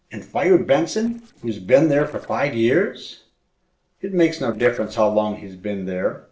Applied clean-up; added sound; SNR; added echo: neural separator model SepFormer DNS4.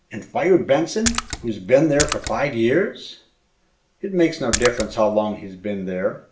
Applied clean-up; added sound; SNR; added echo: none; Splash, splatter; 6 dB; reverberation time 0.4 s.